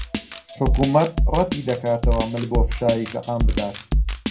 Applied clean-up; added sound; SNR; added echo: none; Drum kit; -1 dB; reverberation time 0.2 s.